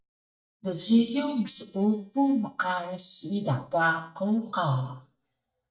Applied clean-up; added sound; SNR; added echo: neural mask model DeepFilterNet 3.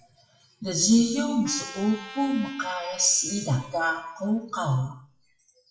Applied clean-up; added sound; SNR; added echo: classical method WPE with log-MMSE.